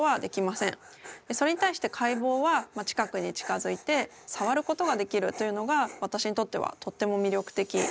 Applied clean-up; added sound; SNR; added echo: none; Dog; 16 dB; none.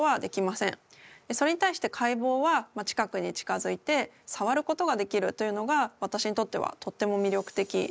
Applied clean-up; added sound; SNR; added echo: none; none; none; none.